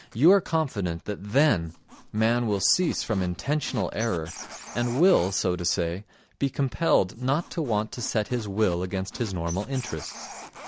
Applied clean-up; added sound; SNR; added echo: none; Squeak; 18 dB; none.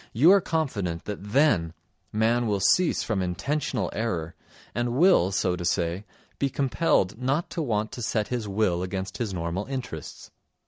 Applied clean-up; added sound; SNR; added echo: none; none; none; none.